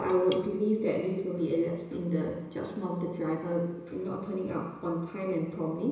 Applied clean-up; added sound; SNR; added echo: none; Cutlery, silverware / Tap; 16 dB; reverberation time 1.0 s.